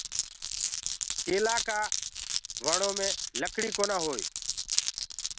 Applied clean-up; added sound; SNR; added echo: none; Glass; -1 dB; none.